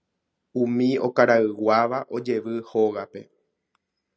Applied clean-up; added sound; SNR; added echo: none; none; none; none.